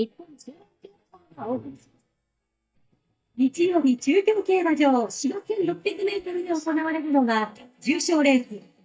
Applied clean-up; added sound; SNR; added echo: neural mask model DeepFilterNet 3.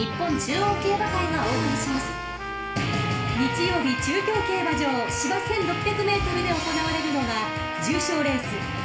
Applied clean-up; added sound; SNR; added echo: none; Trumpet; 6 dB; reverberation time 0.3 s.